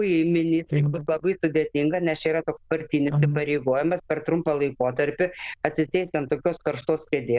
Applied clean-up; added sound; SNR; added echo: neural diffusion model UNIVERSE++.